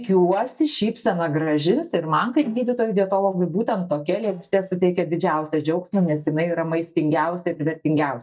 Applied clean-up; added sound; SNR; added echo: neural mask model DeepFilterNet 3.